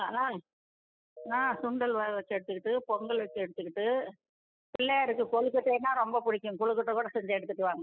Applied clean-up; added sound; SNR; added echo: classical method spectral subtraction.